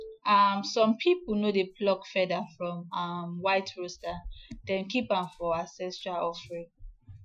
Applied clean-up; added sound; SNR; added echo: classical method Wiener filter.